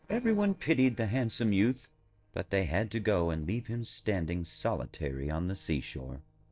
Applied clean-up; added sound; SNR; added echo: neural separator model SepFormer DNS4.